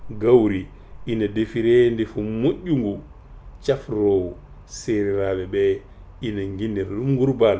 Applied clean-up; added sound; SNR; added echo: none; none; none; none.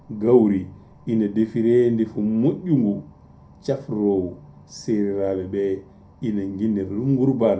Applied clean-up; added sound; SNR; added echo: none; none; none; reverberation time 0.2 s.